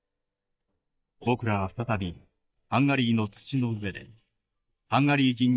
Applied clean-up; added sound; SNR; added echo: neural mask model DeepFilterNet 3.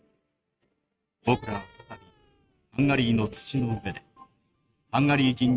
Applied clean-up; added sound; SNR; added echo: neural mask model RNNoise.